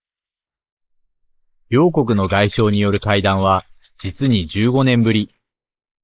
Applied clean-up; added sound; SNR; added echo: neural mask model Resemble Enhance denoiser.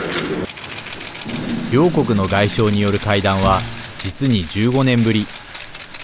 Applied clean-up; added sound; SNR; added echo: none; Bowed string instrument; 10 dB; none.